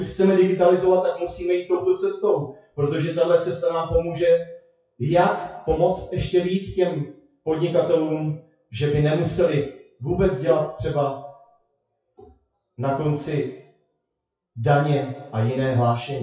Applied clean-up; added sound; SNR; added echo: classical method WPE with log-MMSE.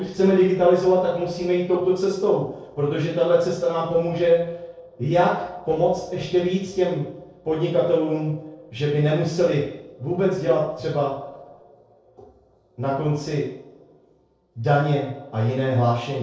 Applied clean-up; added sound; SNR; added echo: neural separator model SepFormer DNS4.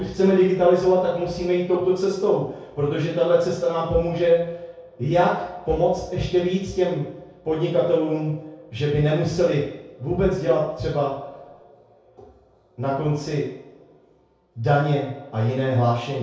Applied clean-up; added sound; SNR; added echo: none; Bowed string instrument; 16 dB; reverberation time 0.6 s.